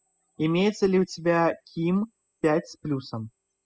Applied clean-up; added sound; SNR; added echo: classical method spectral subtraction.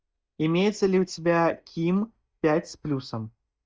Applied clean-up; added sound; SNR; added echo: neural mask model DeepFilterNet 3.